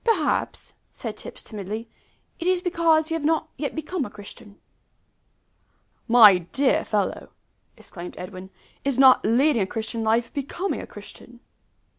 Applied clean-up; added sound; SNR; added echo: none; none; none; none.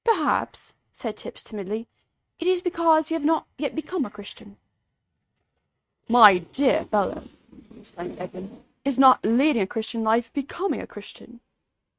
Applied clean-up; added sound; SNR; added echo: neural mask model RNNoise.